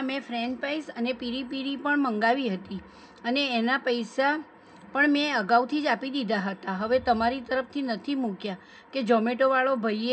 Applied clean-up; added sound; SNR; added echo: none; none; none; reverberation time 0.3 s.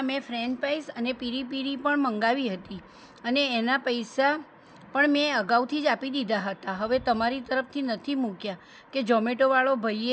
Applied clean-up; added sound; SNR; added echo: none; none; none; none.